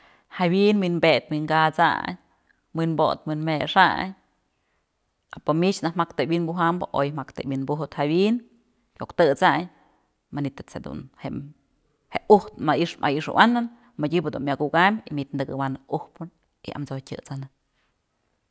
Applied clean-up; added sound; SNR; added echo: none; none; none; none.